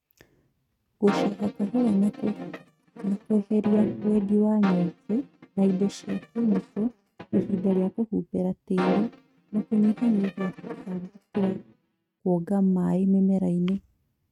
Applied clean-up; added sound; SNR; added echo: neural mask model RNNoise.